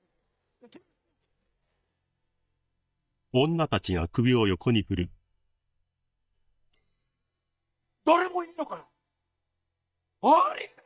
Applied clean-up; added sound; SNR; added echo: neural mask model DeepFilterNet 3.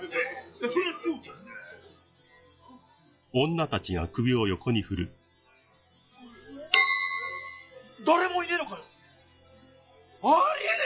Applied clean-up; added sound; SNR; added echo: classical method log-MMSE.